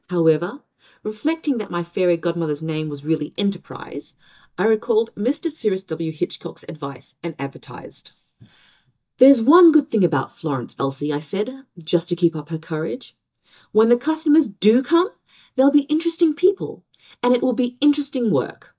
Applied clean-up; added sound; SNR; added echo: neural mask model DeepFilterNet 3.